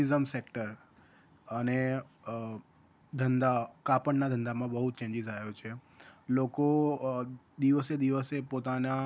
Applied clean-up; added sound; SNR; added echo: none; none; none; none.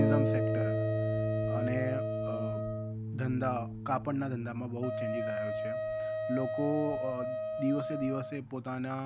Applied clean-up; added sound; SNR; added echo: none; Harp + Wind instrument, woodwind instrument; -3 dB; none.